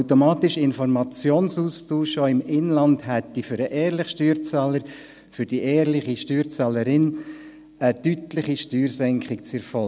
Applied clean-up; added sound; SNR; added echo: none; none; none; none.